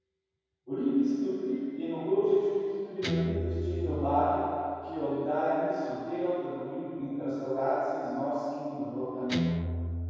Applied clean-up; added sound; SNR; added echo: none; Guitar; 8 dB; reverberation time 2.2 s.